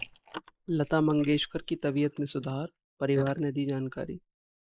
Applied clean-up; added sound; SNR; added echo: neural mask model Resemble Enhance denoiser.